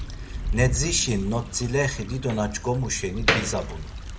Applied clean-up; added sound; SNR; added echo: none; Stream / Trickle, dribble / Traffic noise, roadway noise + Slam; 3 dB; none.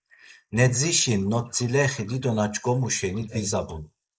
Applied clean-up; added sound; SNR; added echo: neural mask model Resemble Enhance denoiser.